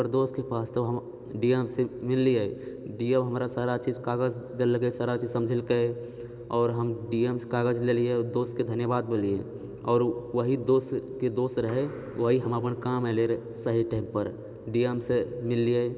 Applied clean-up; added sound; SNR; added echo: none; none; none; none.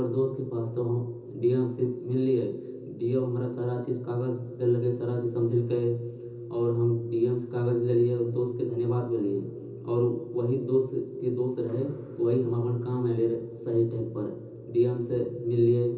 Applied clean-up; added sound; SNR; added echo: none; none; none; reverberation time 0.6 s.